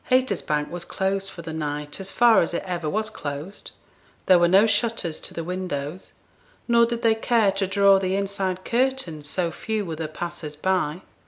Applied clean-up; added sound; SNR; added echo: none; none; none; none.